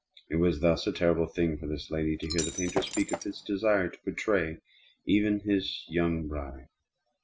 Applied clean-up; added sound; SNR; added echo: none; Shatter; 5 dB; none.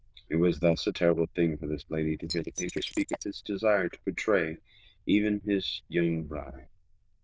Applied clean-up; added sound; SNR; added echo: neural diffusion model UNIVERSE++.